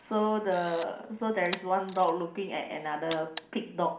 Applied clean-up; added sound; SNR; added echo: none; Camera; 17 dB; reverberation time 0.5 s.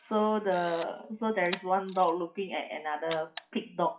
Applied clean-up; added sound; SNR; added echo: classical method WPE with log-MMSE.